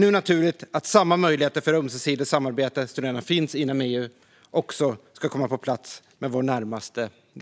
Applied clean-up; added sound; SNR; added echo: none; none; none; none.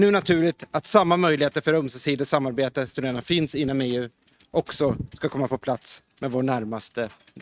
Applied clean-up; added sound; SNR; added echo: neural mask model RNNoise.